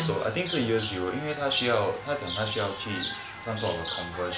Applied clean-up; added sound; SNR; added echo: none; Chirp, tweet; 8 dB; none.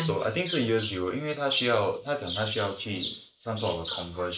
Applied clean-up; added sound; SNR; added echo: neural mask model Resemble Enhance denoiser.